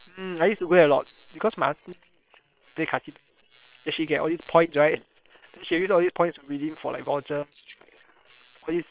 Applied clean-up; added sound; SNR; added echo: neural separator model SepFormer WHAM!.